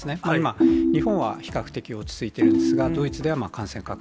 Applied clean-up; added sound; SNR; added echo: none; Ringtone; -4 dB; none.